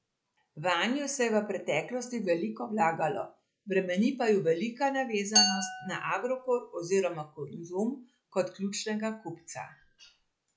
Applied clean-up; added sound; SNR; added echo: none; Glass; -3 dB; none.